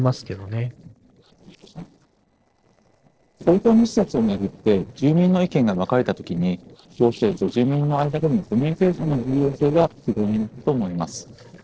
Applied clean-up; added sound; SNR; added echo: neural separator model SepFormer DNS4.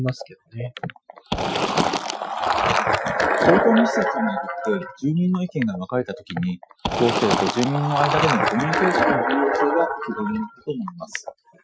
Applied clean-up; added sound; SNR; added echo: classical method Wiener filter.